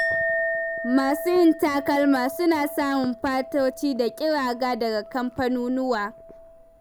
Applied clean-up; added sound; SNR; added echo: none; Chink, clink; 8 dB; none.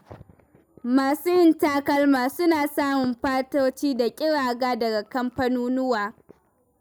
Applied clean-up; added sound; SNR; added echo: none; none; none; none.